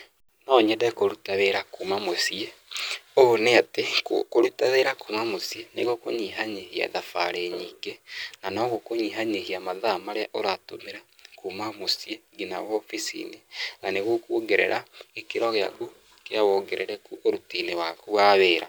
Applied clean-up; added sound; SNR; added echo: none; none; none; none.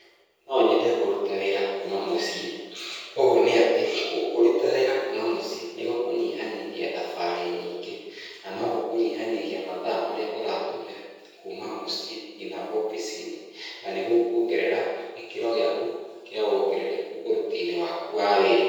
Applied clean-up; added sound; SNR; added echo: none; none; none; reverberation time 1.2 s.